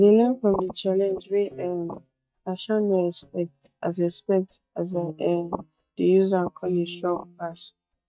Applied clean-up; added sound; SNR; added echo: neural mask model DeepFilterNet 3.